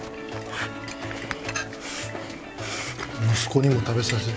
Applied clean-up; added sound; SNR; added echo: none; Accordion; 19 dB; none.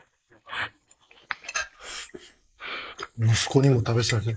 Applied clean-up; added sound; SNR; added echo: neural mask model Resemble Enhance denoiser.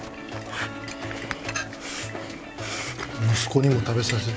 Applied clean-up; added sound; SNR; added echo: none; none; none; none.